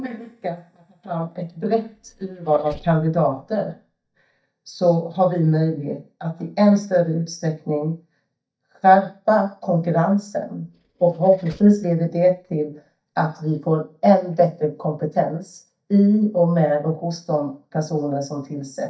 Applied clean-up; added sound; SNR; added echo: neural mask model DeepFilterNet 3.